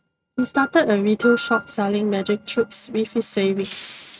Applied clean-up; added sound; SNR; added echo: neural mask model RNNoise.